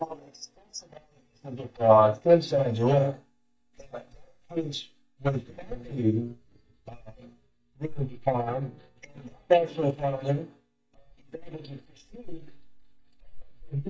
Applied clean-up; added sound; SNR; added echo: neural mask model DeepFilterNet 3.